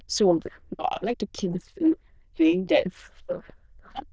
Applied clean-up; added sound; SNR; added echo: neural diffusion model UNIVERSE++.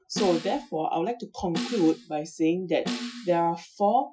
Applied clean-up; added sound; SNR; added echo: classical method Wiener filter.